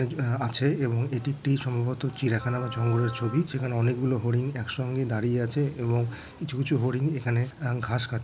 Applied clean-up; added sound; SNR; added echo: none; Wind instrument, woodwind instrument; 16 dB; none.